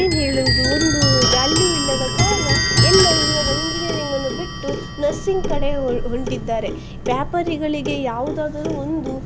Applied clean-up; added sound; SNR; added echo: none; Clock; -2 dB; none.